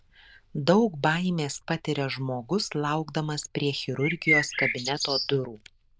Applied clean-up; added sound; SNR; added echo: neural diffusion model UNIVERSE++.